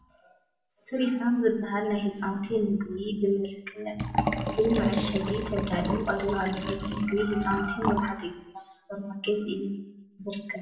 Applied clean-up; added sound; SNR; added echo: none; Liquid; 6 dB; reverberation time 0.7 s.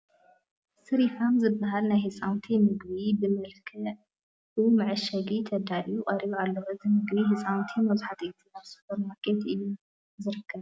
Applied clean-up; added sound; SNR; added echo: none; none; none; none.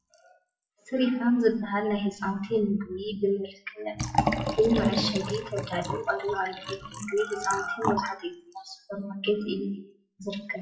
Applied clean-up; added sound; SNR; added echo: classical method WPE with log-MMSE.